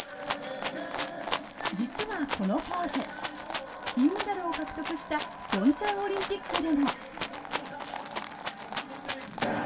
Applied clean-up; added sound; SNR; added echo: none; Rattle (instrument); 5 dB; reverberation time 0.2 s.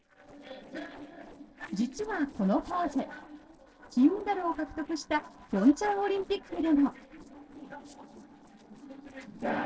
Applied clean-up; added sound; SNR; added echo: neural separator model SepFormer DNS4.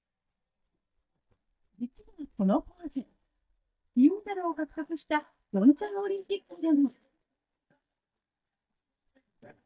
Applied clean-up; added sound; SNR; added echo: neural mask model DeepFilterNet 3.